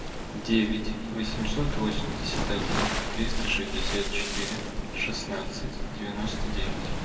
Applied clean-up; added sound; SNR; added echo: none; Waves, surf; -1 dB; reverberation time 2.0 s.